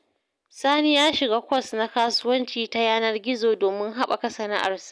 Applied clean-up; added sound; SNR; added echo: none; none; none; none.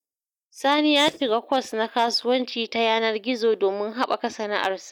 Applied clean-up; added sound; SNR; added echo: neural mask model DeepFilterNet 3.